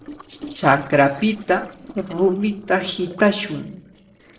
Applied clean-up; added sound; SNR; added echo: neural separator model SepFormer DNS4.